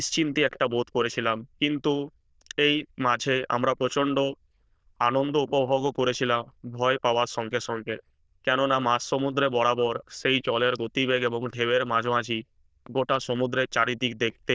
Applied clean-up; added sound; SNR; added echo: neural diffusion model UNIVERSE++.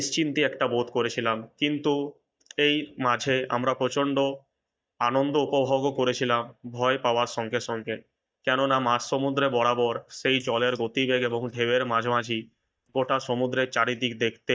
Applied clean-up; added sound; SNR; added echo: neural mask model DeepFilterNet 3.